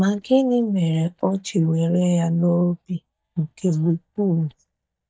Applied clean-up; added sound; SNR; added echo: neural mask model DeepFilterNet 3.